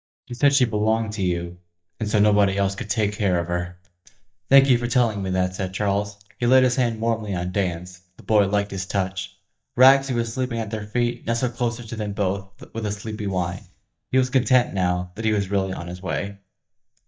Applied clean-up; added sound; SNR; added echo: neural mask model DeepFilterNet 3.